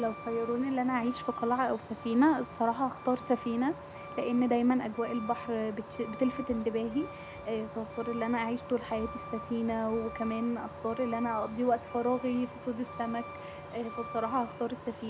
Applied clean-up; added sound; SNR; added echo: none; Truck; 12 dB; none.